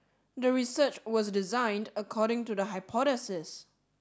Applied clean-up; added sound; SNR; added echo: none; none; none; none.